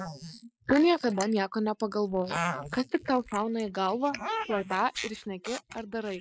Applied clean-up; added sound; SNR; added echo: neural mask model Resemble Enhance denoiser.